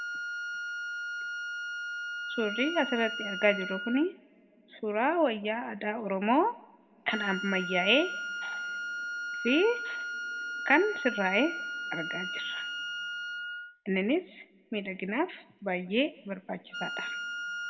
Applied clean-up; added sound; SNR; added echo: none; Wind instrument, woodwind instrument; 6 dB; reverberation time 1.0 s.